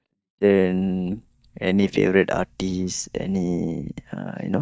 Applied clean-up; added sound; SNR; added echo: neural mask model DeepFilterNet 3.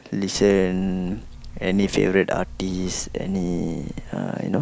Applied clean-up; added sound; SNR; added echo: none; Buzz; 13 dB; none.